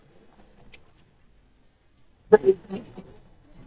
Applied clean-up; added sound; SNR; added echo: neural mask model DeepFilterNet 3.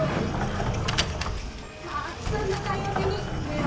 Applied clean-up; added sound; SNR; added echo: none; Sliding door; -5 dB; reverberation time 0.2 s.